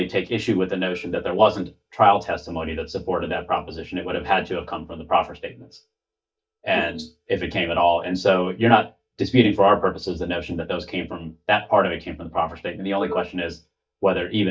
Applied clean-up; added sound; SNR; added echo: neural mask model DeepFilterNet 3.